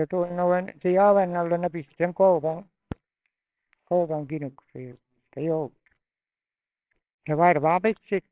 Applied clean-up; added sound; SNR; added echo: neural separator model SepFormer WHAMR!.